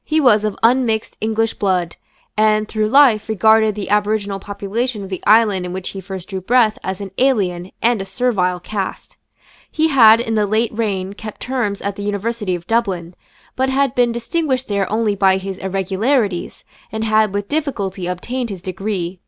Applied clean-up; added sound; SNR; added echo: none; none; none; none.